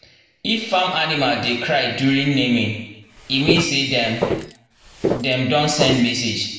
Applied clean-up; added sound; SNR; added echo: none; Walk, footsteps; 5 dB; reverberation time 0.9 s.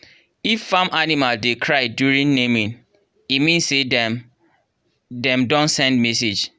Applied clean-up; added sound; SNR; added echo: none; none; none; none.